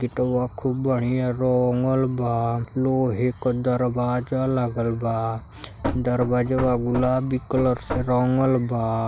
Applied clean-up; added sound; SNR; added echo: none; Knock / Wood; 9 dB; none.